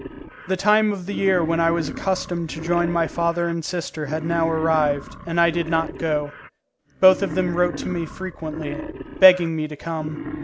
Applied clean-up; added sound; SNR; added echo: none; Wild animals; 11 dB; none.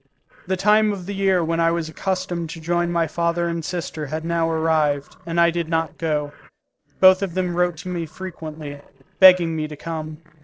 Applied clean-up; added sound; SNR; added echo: neural separator model SepFormer DNS4.